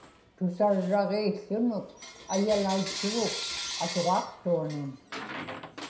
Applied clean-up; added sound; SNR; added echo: none; Coin (dropping) / Bell; 10 dB; reverberation time 0.5 s.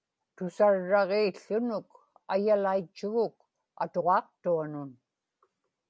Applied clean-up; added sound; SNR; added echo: none; none; none; none.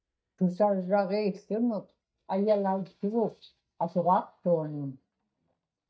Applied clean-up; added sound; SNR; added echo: neural mask model DeepFilterNet 3.